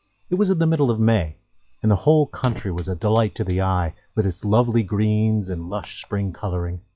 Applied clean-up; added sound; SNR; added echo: classical method log-MMSE.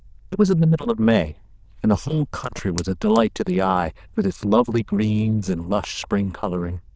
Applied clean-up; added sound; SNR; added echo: neural diffusion model UNIVERSE++.